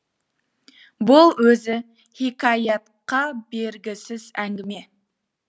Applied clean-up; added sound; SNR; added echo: none; none; none; none.